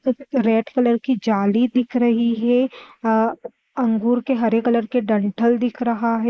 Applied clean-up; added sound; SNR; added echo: neural mask model Resemble Enhance denoiser.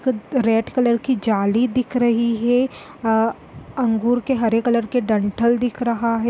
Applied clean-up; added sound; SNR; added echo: none; none; none; none.